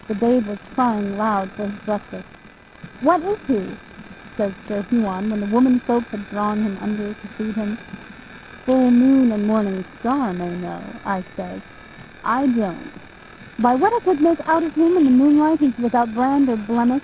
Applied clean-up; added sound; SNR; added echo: neural separator model SepFormer DNS4.